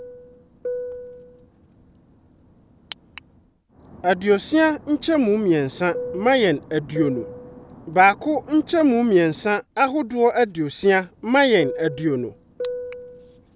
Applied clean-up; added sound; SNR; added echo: none; Fixed-wing aircraft, airplane; 15 dB; none.